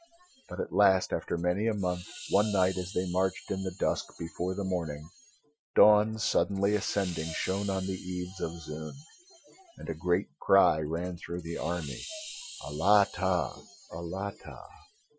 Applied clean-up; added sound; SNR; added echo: classical method Wiener filter.